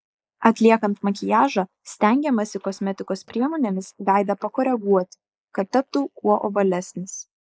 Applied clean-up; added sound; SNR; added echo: neural mask model Resemble Enhance denoiser.